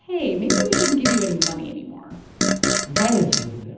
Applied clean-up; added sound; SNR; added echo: none; Fart; -1 dB; reverberation time 0.8 s.